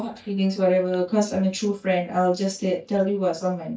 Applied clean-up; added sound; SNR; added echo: neural mask model DeepFilterNet 3.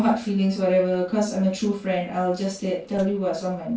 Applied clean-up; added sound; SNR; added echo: neural separator model SepFormer DNS4.